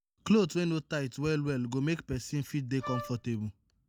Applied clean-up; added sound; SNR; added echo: none; Wind instrument, woodwind instrument; 10 dB; none.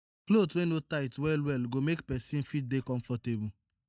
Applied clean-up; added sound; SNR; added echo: neural mask model DeepFilterNet 3.